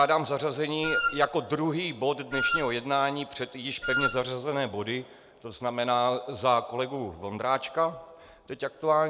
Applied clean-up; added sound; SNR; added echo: none; Wind instrument, woodwind instrument; 0 dB; none.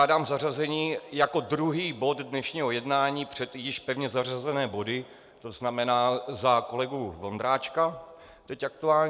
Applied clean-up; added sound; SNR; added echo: none; none; none; none.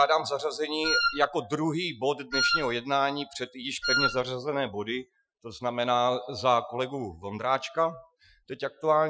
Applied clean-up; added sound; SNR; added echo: classical method Wiener filter.